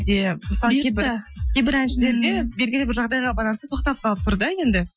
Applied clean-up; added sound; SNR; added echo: classical method Wiener filter.